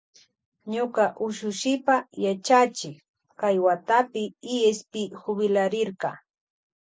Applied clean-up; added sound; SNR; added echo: none; none; none; none.